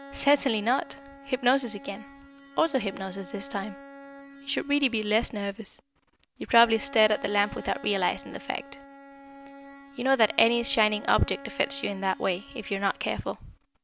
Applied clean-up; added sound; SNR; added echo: none; Bowed string instrument; 18 dB; none.